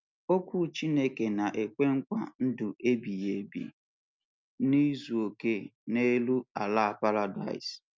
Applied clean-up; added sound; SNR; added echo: none; none; none; none.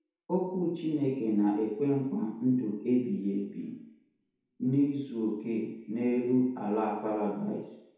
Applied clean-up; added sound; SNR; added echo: none; none; none; reverberation time 2.0 s.